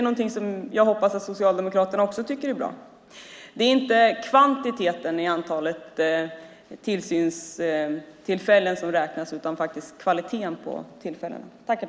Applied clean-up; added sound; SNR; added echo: none; none; none; none.